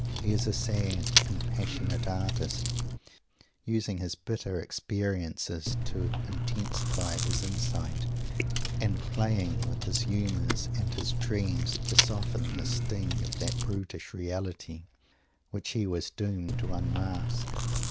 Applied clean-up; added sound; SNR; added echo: none; Chewing, mastication; -2 dB; none.